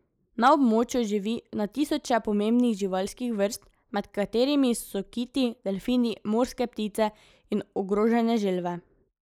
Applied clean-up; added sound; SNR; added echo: neural mask model Resemble Enhance denoiser.